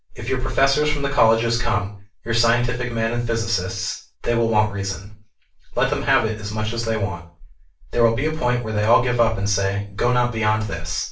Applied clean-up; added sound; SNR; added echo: none; none; none; reverberation time 0.3 s.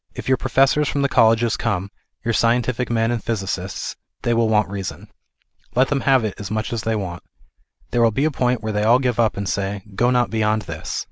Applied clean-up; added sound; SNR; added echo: none; none; none; none.